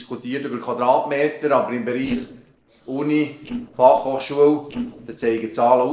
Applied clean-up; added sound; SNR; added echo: neural separator model SepFormer DNS4.